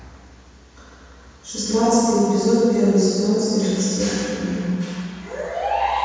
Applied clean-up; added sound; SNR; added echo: none; none; none; reverberation time 2.1 s.